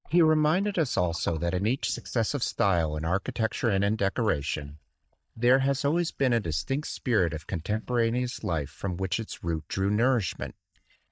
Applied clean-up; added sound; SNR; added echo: neural mask model DeepFilterNet 3.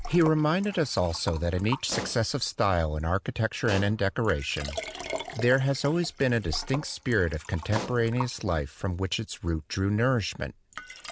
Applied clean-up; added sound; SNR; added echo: none; Explosion + Liquid; 13 dB; none.